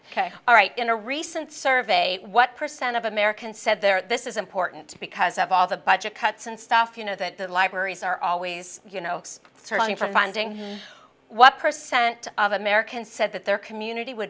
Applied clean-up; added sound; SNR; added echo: none; none; none; none.